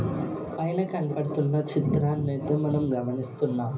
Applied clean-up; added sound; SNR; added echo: none; none; none; reverberation time 0.5 s.